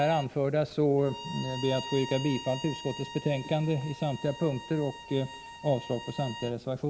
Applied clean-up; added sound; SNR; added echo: none; Bowed string instrument; 13 dB; none.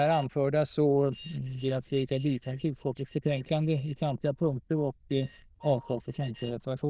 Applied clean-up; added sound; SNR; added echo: neural diffusion model UNIVERSE++.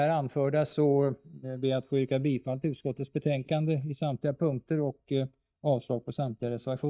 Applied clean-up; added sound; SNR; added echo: neural mask model DeepFilterNet 3.